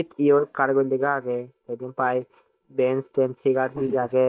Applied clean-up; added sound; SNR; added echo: neural mask model DeepFilterNet 3.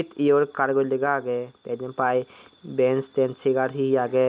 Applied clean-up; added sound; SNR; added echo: none; none; none; none.